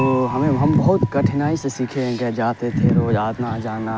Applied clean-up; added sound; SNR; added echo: none; Dishes, pots, and pans / Chink, clink; 17 dB; none.